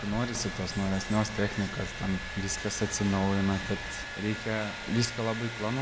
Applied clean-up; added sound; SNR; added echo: none; Domestic sounds, home sounds; 9 dB; none.